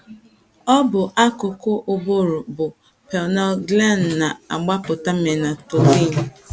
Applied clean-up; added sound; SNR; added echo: none; none; none; none.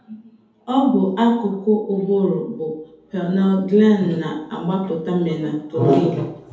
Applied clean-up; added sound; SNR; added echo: none; none; none; reverberation time 1.9 s.